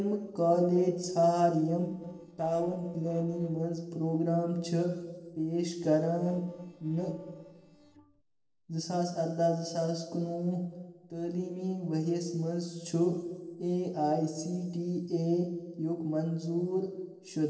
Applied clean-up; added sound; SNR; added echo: neural separator model SepFormer DNS4.